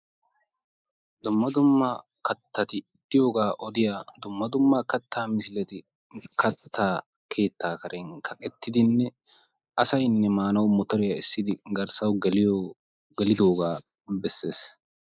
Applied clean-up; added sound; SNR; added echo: neural mask model Resemble Enhance denoiser.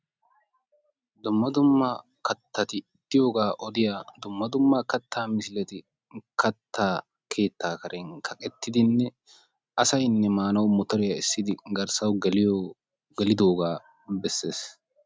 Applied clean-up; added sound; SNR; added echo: none; none; none; none.